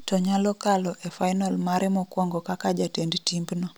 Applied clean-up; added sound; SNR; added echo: none; none; none; none.